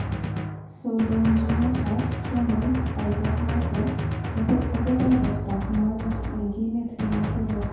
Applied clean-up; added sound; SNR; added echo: none; Drum; 1 dB; reverberation time 0.8 s.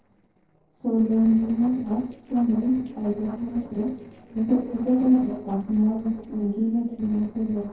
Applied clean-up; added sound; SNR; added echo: neural separator model SepFormer DNS4.